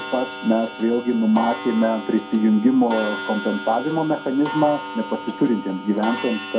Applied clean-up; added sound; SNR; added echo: none; Clock; 11 dB; reverberation time 0.2 s.